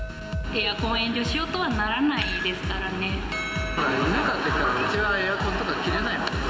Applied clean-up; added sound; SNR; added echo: none; Percussion; 13 dB; reverberation time 3.0 s.